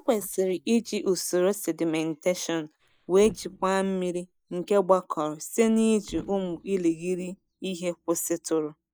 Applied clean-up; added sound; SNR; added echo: neural mask model DeepFilterNet 3.